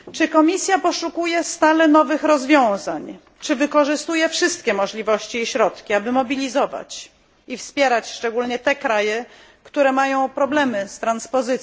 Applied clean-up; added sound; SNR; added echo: none; none; none; none.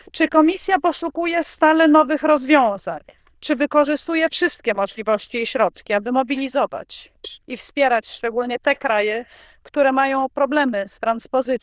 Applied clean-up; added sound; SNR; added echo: neural diffusion model UNIVERSE++.